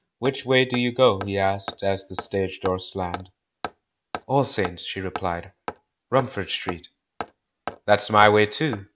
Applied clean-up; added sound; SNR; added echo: none; Hammer; 14 dB; none.